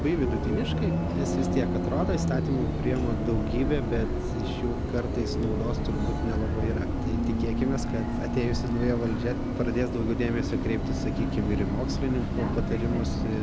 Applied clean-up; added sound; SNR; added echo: none; Bus; -3 dB; none.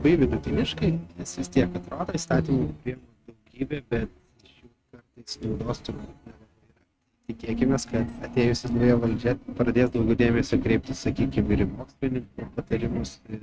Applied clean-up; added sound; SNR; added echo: neural mask model RNNoise.